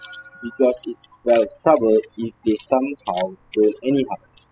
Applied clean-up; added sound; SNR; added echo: classical method spectral subtraction.